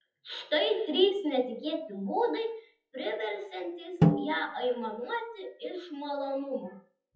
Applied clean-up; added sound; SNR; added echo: classical method WPE with log-MMSE.